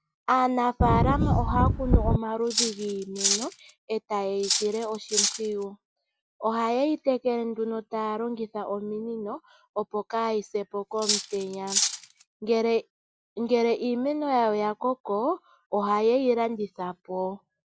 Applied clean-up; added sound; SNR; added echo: none; Wind + Cutlery, silverware; -1 dB; none.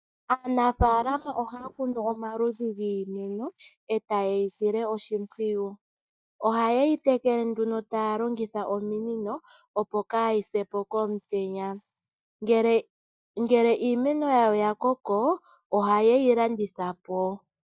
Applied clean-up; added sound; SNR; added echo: neural mask model DeepFilterNet 3.